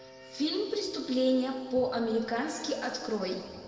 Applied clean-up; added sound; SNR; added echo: none; Wind instrument, woodwind instrument; 20 dB; reverberation time 2.1 s.